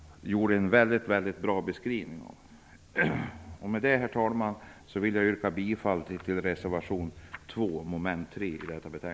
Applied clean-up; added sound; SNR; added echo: none; none; none; none.